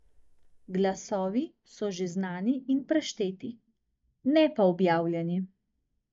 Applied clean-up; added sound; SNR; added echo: neural mask model DeepFilterNet 3.